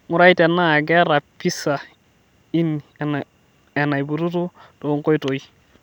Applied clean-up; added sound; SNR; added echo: none; none; none; none.